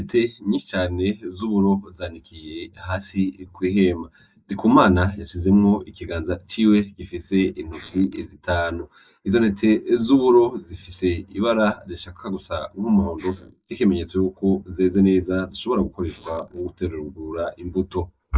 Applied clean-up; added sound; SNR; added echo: neural mask model Resemble Enhance denoiser.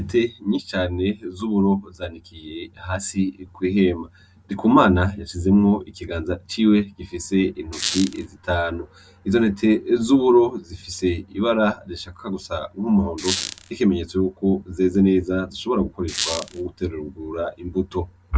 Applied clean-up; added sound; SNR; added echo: none; Squeak; 8 dB; none.